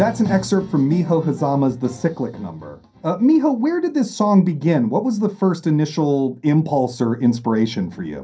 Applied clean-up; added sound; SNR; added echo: none; none; none; reverberation time 0.3 s.